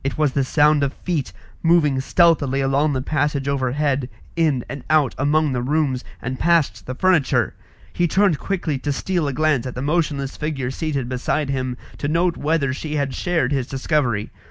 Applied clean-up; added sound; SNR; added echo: none; none; none; none.